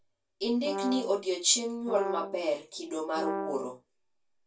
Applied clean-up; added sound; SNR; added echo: none; Brass instrument; 6 dB; reverberation time 0.2 s.